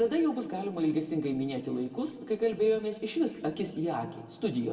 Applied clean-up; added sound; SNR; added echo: none; none; none; reverberation time 1.4 s.